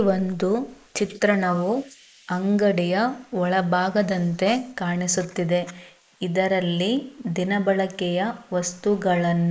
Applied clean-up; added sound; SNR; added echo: neural mask model Resemble Enhance denoiser.